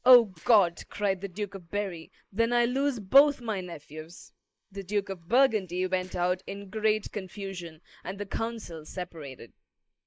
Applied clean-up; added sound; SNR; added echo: neural mask model Resemble Enhance denoiser.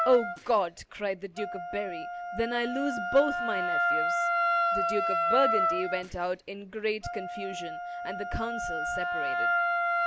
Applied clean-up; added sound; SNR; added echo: none; Wind instrument, woodwind instrument; -2 dB; none.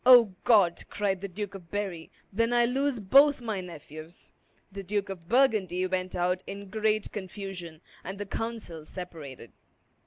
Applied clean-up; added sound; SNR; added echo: none; none; none; none.